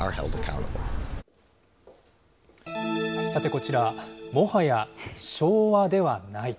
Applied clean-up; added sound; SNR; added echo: none; none; none; none.